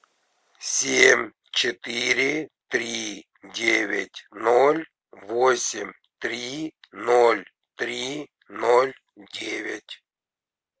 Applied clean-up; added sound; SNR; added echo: none; none; none; none.